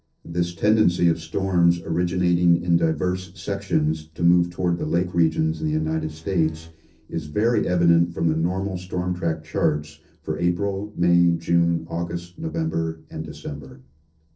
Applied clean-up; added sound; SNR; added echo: neural separator model SepFormer DNS4.